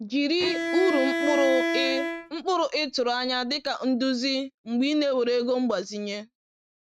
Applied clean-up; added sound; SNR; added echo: neural mask model RNNoise.